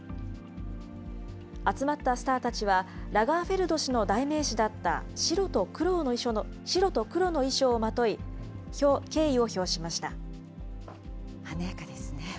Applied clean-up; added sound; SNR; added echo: none; none; none; none.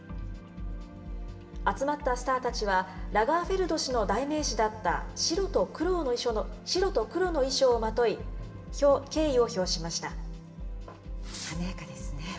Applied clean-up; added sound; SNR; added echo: none; Fireworks; 17 dB; reverberation time 0.7 s.